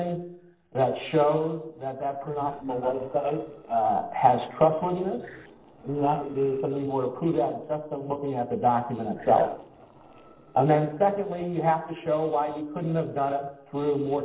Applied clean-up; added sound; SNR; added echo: neural separator model SepFormer DNS4.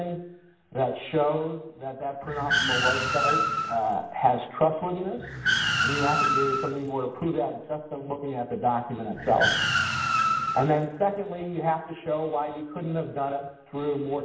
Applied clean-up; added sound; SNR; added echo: none; Car; -1 dB; reverberation time 1.0 s.